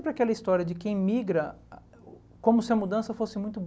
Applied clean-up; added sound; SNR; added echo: none; none; none; none.